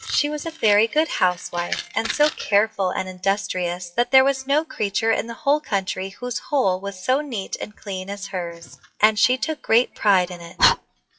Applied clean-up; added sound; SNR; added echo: classical method WPE with log-MMSE.